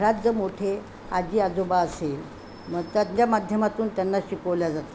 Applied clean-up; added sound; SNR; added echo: none; none; none; none.